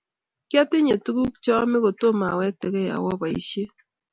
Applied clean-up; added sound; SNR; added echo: none; none; none; none.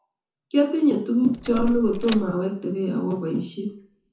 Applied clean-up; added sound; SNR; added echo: none; Door; 6 dB; reverberation time 0.7 s.